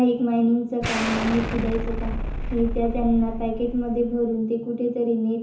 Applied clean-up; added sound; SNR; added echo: none; Explosion; 5 dB; reverberation time 0.6 s.